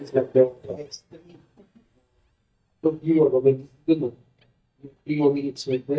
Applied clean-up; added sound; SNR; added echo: neural mask model DeepFilterNet 3.